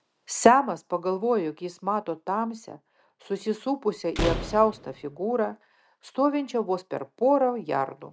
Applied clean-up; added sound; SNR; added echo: none; Slam; 7 dB; none.